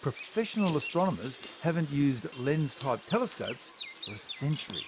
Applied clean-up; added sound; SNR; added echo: none; Bird vocalization, bird call, bird song; 12 dB; none.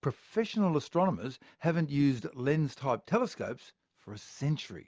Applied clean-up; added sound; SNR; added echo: none; none; none; none.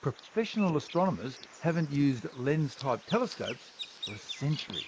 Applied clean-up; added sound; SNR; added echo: neural mask model Resemble Enhance denoiser.